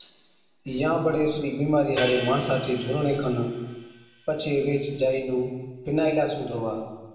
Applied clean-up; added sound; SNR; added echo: none; Hi-hat; 9 dB; reverberation time 1.2 s.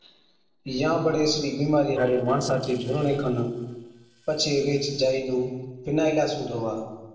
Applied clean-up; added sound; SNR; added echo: neural separator model SepFormer DNS4.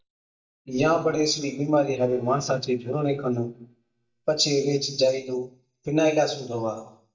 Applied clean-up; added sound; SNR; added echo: neural mask model DeepFilterNet 3.